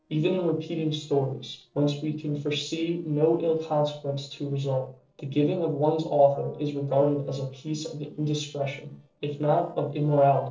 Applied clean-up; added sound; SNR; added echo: neural separator model SepFormer DNS4.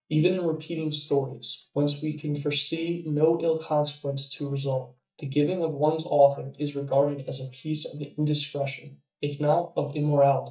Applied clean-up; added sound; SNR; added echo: neural mask model DeepFilterNet 3.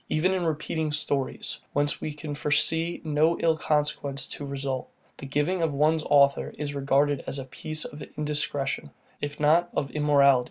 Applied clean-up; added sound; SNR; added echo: none; none; none; none.